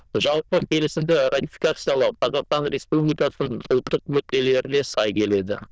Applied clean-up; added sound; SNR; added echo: neural diffusion model UNIVERSE++.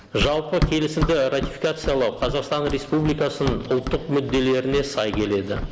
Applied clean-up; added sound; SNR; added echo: none; Run; 8 dB; none.